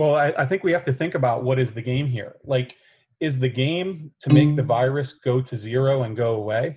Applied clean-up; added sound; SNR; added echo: none; Piano; -3 dB; none.